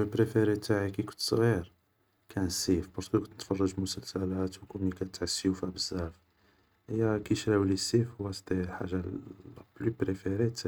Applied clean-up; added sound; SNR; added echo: none; none; none; none.